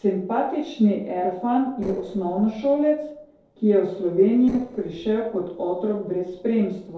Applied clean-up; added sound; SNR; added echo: neural separator model SepFormer DNS4.